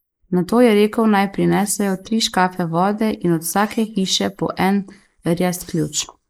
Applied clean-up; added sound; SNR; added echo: neural mask model Resemble Enhance denoiser.